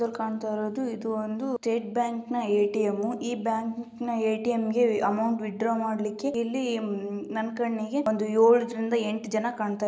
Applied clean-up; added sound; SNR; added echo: none; none; none; none.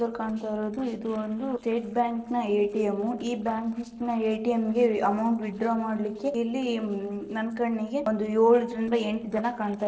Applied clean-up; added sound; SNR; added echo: neural separator model SepFormer DNS4.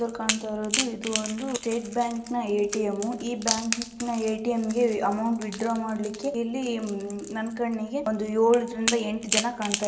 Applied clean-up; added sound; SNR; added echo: none; Crack / Crackle; 7 dB; reverberation time 0.5 s.